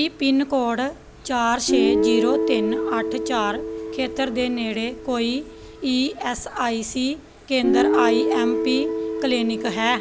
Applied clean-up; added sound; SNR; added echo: none; Guitar; 1 dB; none.